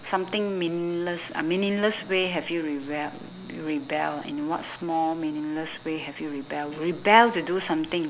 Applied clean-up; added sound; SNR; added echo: none; none; none; none.